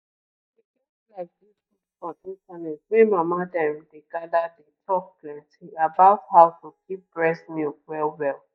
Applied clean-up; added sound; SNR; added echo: neural mask model DeepFilterNet 3.